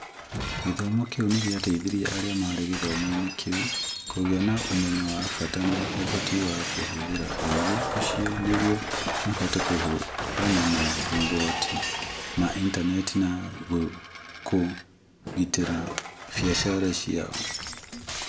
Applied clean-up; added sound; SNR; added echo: none; Shatter; 4 dB; reverberation time 0.5 s.